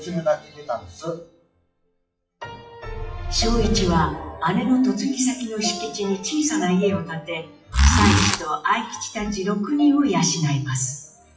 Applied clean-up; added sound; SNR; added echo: classical method WPE with log-MMSE.